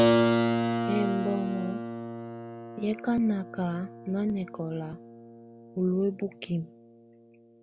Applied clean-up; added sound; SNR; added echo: none; Keyboard (musical); -1 dB; none.